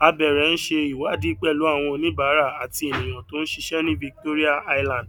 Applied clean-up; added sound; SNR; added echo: none; none; none; none.